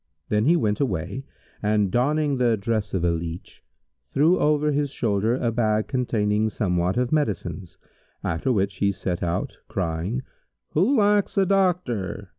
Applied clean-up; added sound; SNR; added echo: none; none; none; none.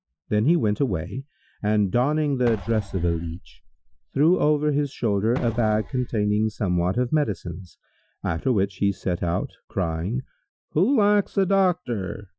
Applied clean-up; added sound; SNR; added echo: classical method Wiener filter.